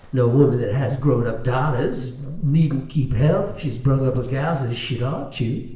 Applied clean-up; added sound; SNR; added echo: none; Livestock, farm animals, working animals; 14 dB; reverberation time 0.8 s.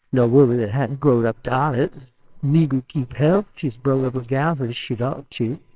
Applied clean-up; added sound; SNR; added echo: neural separator model SepFormer WHAMR!.